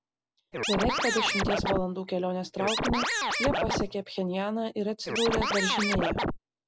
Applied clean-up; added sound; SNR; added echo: none; Scratching (performance technique); -2 dB; none.